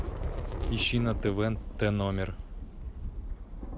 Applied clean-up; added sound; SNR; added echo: none; Thunder / Rain; 8 dB; none.